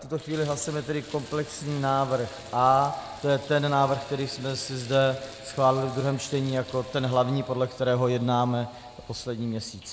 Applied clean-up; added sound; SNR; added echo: none; Bathtub (filling or washing) / Water tap, faucet; 19 dB; none.